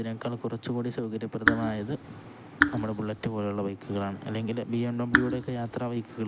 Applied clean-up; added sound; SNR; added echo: none; Raindrop / Drip; -2 dB; none.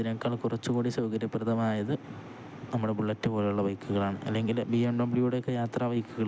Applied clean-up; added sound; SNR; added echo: none; none; none; none.